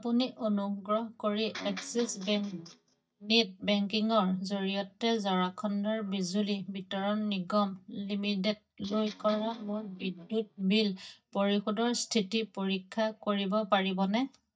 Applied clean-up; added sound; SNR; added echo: neural mask model DeepFilterNet 3.